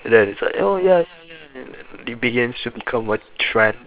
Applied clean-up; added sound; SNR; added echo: neural separator model SepFormer WHAM!.